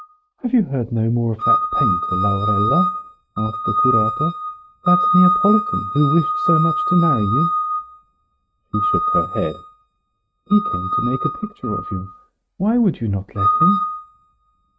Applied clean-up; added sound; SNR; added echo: neural mask model RNNoise.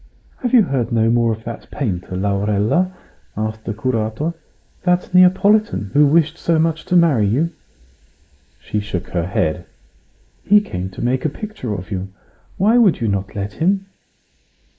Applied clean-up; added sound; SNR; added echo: neural mask model Resemble Enhance denoiser.